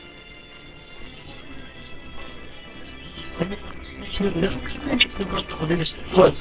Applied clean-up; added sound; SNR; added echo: neural separator model SepFormer WHAMR!.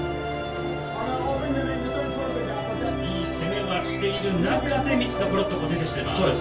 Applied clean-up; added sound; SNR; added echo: none; Musical instrument; 1 dB; reverberation time 0.2 s.